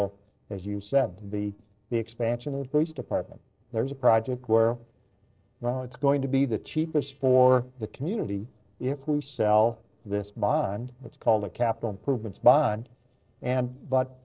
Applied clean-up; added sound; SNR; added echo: neural separator model SepFormer DNS4.